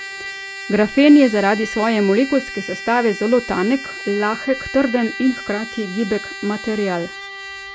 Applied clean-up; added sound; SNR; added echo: none; Trumpet; 12 dB; none.